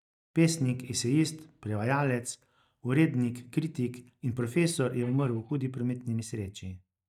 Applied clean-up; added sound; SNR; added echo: neural mask model DeepFilterNet 3.